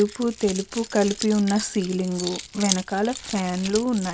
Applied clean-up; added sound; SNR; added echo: none; Keys jangling; 10 dB; none.